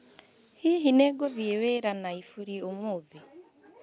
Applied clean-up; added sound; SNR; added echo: none; none; none; none.